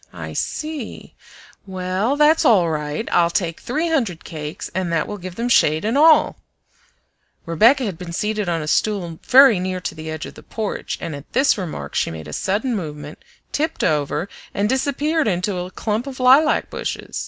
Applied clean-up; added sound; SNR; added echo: none; none; none; none.